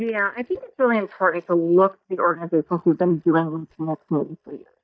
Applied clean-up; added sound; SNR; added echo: neural mask model DeepFilterNet 3.